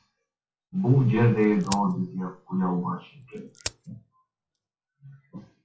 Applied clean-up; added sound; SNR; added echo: classical method WPE with log-MMSE.